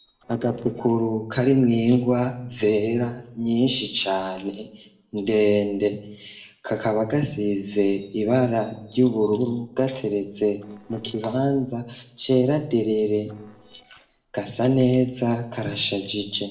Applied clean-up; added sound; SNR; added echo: neural separator model SepFormer DNS4.